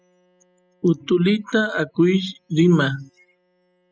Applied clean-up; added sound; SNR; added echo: classical method spectral subtraction.